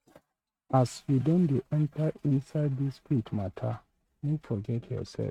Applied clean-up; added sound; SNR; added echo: neural mask model RNNoise.